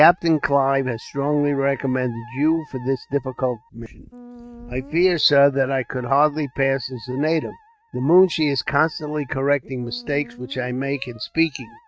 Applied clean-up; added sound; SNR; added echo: neural mask model RNNoise.